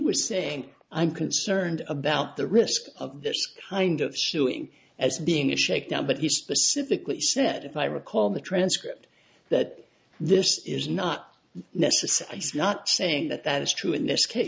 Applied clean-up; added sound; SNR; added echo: none; none; none; none.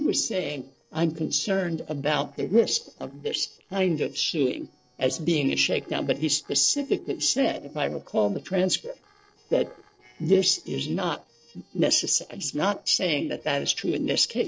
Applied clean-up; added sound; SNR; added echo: neural separator model SepFormer DNS4.